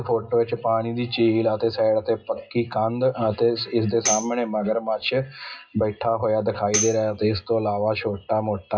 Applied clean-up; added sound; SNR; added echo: classical method WPE with log-MMSE.